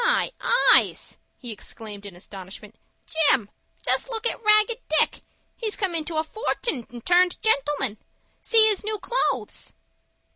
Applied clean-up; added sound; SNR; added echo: none; none; none; none.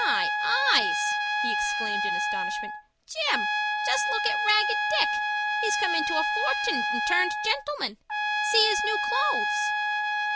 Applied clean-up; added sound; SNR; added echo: none; Trumpet; -3 dB; none.